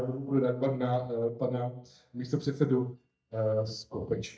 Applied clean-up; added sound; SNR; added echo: neural mask model DeepFilterNet 3.